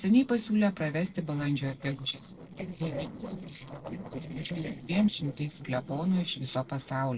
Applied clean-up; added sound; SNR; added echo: neural separator model SepFormer DNS4.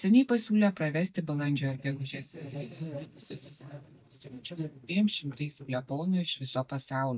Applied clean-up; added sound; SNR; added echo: neural mask model DeepFilterNet 3.